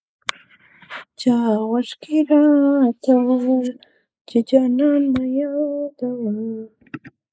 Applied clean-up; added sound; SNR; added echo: neural mask model Resemble Enhance denoiser.